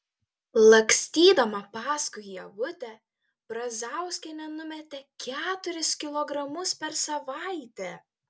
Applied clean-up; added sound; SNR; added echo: none; none; none; none.